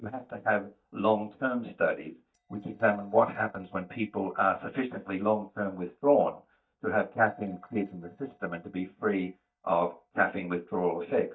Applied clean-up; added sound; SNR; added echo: neural mask model DeepFilterNet 3.